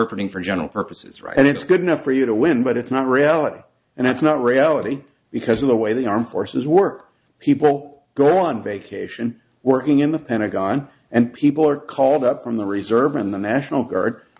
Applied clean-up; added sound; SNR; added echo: none; none; none; none.